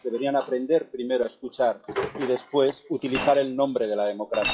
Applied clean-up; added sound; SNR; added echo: classical method WPE with log-MMSE.